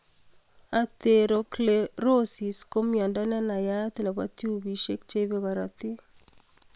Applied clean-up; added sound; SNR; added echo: neural separator model SepFormer WHAM!.